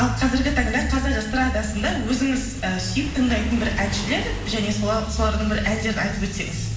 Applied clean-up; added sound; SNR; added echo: none; Waves, surf; 19 dB; reverberation time 1.0 s.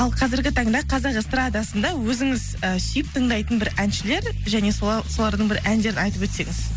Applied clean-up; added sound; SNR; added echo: none; none; none; none.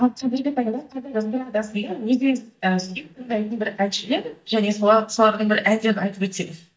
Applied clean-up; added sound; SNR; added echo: neural mask model DeepFilterNet 3.